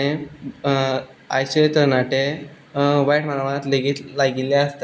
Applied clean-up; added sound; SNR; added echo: none; none; none; none.